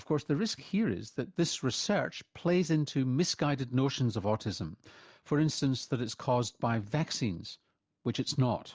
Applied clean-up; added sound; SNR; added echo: none; none; none; none.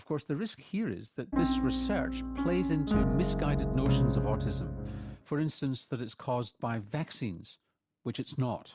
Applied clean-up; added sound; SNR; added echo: none; Piano; -4 dB; none.